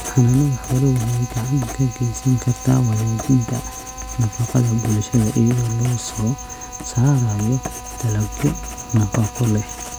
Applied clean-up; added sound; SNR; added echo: none; Writing + Drill; 13 dB; none.